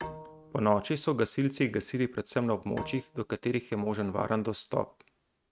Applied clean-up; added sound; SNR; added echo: neural mask model RNNoise.